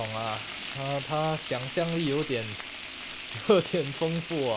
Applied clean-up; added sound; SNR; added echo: none; Frying (food); 8 dB; none.